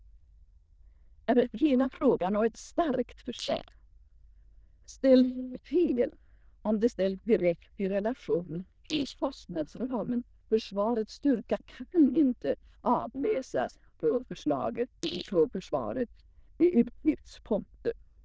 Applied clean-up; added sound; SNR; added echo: neural diffusion model UNIVERSE++.